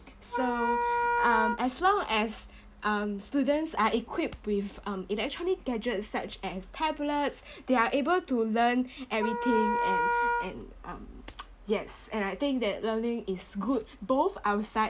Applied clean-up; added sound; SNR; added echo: none; Wind instrument, woodwind instrument; -1 dB; none.